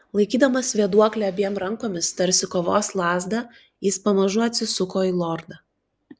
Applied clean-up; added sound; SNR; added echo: none; none; none; none.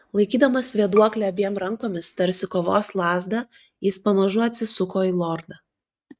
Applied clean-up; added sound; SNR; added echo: neural mask model RNNoise.